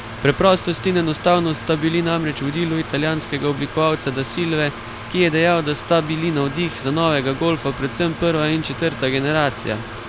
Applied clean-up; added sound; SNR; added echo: none; Mechanical fan; 12 dB; none.